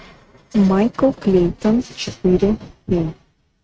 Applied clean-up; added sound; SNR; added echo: neural mask model RNNoise.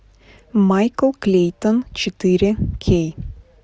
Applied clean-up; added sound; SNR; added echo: none; none; none; none.